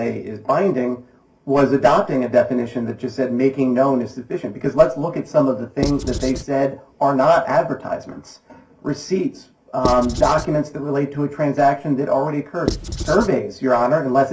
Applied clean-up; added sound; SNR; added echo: none; Writing; 6 dB; reverberation time 0.2 s.